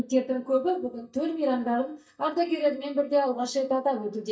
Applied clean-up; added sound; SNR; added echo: neural mask model DeepFilterNet 3.